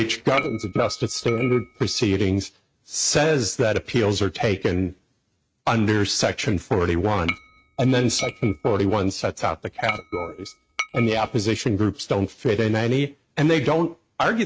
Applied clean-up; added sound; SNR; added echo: neural mask model RNNoise.